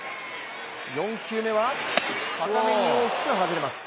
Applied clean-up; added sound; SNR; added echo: none; none; none; none.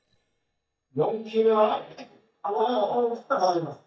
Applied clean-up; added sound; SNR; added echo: neural mask model DeepFilterNet 3.